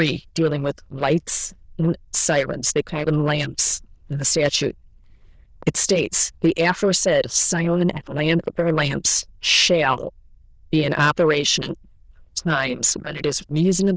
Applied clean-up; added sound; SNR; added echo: neural diffusion model UNIVERSE++.